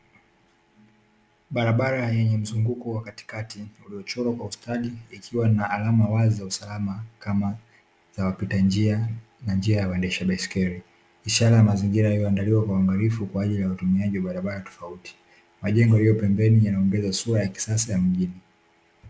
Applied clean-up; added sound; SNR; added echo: none; none; none; none.